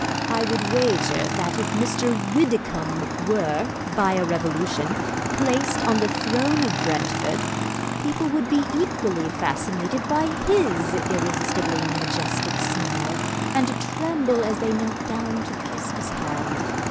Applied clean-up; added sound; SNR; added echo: none; Motorcycle / Engine; 1 dB; none.